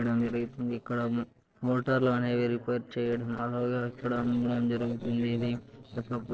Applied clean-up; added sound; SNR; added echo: neural separator model SepFormer DNS4.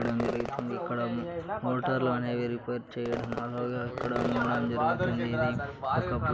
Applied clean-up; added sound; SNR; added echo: none; Fireworks; 10 dB; none.